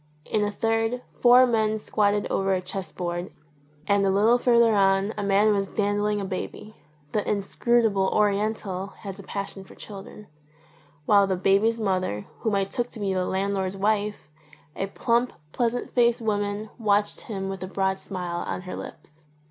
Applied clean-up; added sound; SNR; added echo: none; none; none; none.